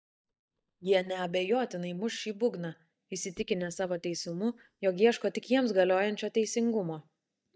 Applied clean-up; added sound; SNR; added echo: neural mask model DeepFilterNet 3.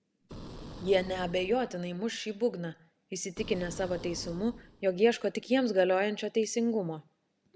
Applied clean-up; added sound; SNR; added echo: none; Boom; 16 dB; none.